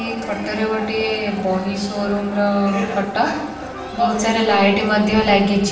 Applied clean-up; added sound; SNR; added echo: none; Domestic sounds, home sounds; 16 dB; reverberation time 0.7 s.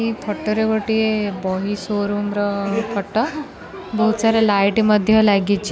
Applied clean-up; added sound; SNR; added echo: none; none; none; none.